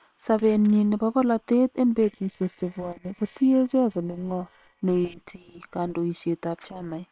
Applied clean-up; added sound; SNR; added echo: neural separator model SepFormer WHAM!.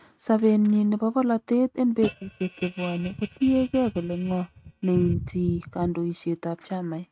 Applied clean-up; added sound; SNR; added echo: neural mask model RNNoise.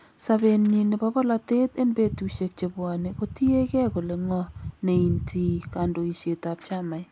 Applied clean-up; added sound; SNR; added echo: none; none; none; none.